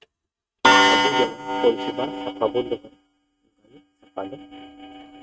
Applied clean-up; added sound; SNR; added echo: neural mask model RNNoise.